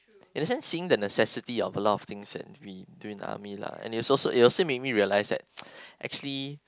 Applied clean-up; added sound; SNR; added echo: none; none; none; none.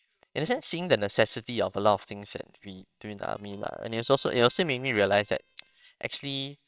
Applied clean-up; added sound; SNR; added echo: neural separator model SepFormer WHAMR!.